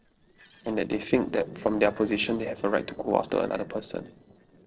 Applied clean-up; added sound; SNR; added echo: neural separator model SepFormer DNS4.